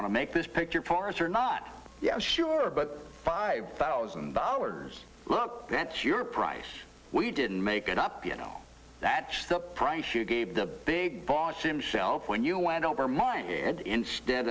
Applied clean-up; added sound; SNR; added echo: none; none; none; none.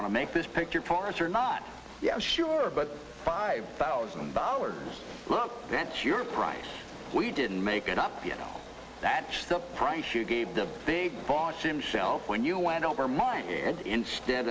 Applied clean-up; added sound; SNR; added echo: none; Train; 14 dB; none.